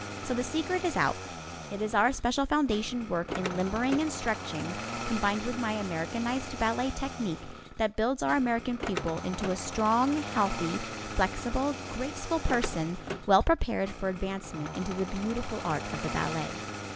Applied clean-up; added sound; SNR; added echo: none; Car + Engine starting; 8 dB; none.